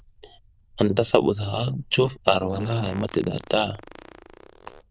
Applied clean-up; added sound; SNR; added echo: neural diffusion model UNIVERSE++.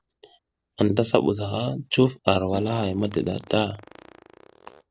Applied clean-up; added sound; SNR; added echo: neural separator model SepFormer DNS4.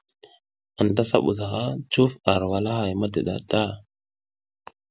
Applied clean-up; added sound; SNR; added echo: none; none; none; none.